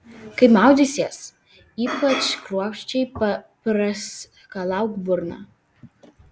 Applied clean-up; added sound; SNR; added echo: none; none; none; none.